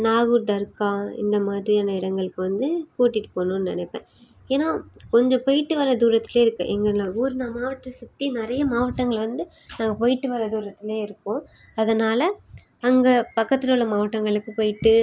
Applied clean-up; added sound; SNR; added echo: none; none; none; none.